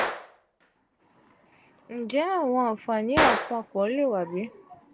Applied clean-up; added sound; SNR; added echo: none; Gunshot, gunfire; 4 dB; none.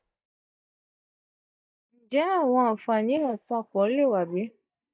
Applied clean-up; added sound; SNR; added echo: neural mask model DeepFilterNet 3.